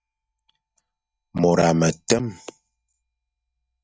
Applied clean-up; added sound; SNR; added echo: neural mask model DeepFilterNet 3.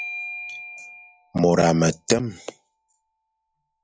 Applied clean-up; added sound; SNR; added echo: classical method log-MMSE.